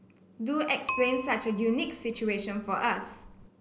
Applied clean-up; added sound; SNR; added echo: none; Bicycle; 3 dB; none.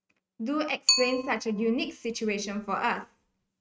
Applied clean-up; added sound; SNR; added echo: neural mask model RNNoise.